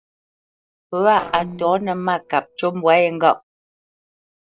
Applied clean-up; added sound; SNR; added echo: neural separator model SepFormer DNS4.